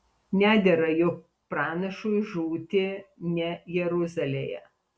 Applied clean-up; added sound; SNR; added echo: none; none; none; none.